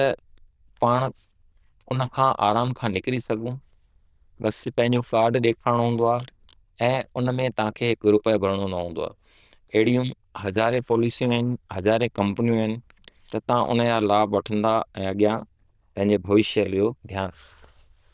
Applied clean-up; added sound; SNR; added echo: neural diffusion model UNIVERSE++.